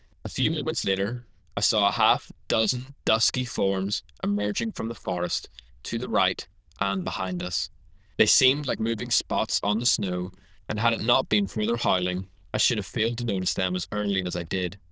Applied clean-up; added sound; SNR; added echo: neural diffusion model UNIVERSE++.